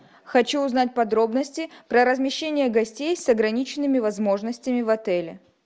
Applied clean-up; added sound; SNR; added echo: none; none; none; none.